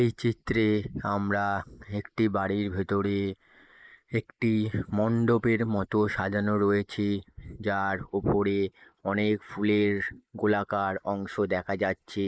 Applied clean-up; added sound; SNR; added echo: neural mask model Resemble Enhance denoiser.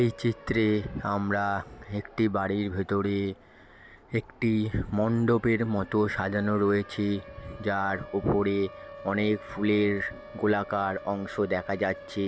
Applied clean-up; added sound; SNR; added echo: none; Siren; 19 dB; none.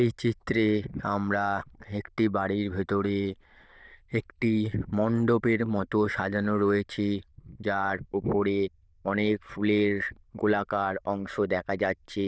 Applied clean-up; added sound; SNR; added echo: neural diffusion model UNIVERSE++.